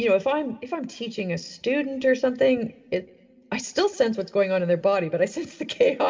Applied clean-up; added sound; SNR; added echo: none; none; none; reverberation time 0.9 s.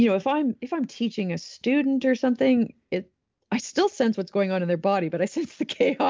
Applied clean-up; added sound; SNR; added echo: none; none; none; none.